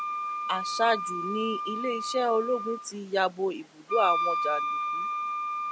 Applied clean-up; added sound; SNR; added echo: none; Wind instrument, woodwind instrument; 2 dB; none.